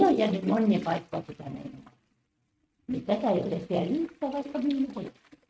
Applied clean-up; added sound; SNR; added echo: neural mask model RNNoise.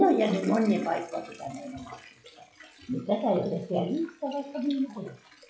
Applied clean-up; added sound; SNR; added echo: classical method log-MMSE.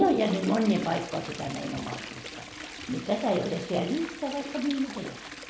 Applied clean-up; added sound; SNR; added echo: none; Toilet flush; 8 dB; none.